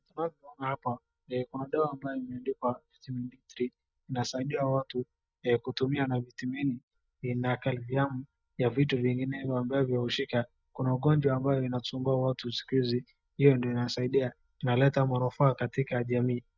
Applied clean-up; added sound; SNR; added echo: neural mask model DeepFilterNet 3.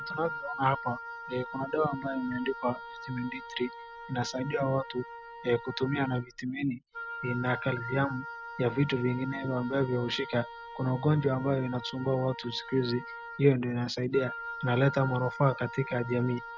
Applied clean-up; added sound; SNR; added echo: none; Wind instrument, woodwind instrument; 11 dB; none.